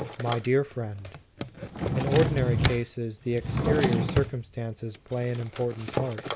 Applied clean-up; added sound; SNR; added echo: none; Drawer open or close; 1 dB; none.